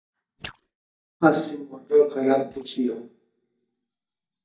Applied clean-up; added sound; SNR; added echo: neural mask model DeepFilterNet 3.